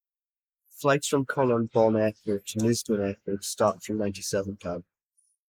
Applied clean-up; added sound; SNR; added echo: neural mask model Resemble Enhance denoiser.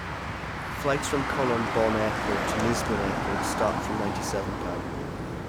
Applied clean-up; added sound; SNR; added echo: none; Motor vehicle (road); -1 dB; none.